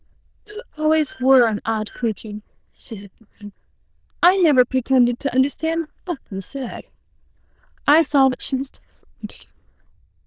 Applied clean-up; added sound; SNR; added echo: neural diffusion model UNIVERSE++.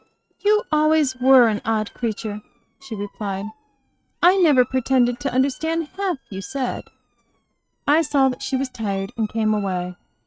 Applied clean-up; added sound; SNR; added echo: neural mask model RNNoise.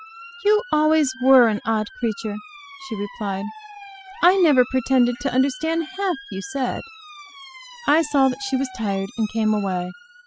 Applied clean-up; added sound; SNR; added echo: classical method spectral subtraction.